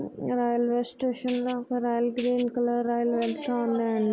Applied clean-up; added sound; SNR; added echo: none; Tambourine; 8 dB; none.